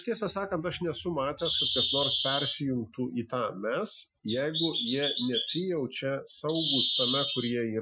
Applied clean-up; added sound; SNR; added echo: classical method Wiener filter.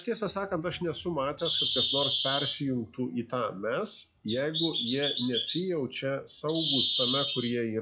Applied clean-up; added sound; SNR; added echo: classical method log-MMSE.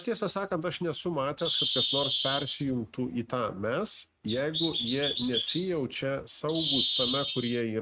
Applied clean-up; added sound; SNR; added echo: neural mask model RNNoise.